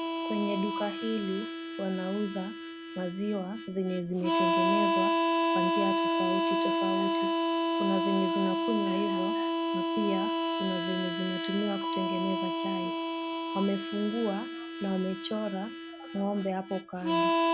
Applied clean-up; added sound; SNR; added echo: none; Harmonica; -3 dB; none.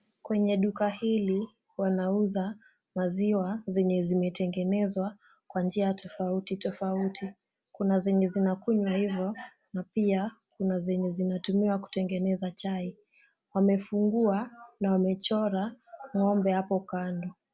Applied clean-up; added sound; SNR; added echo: none; none; none; none.